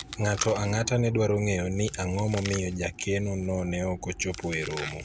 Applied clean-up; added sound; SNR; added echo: none; Chewing, mastication; 16 dB; none.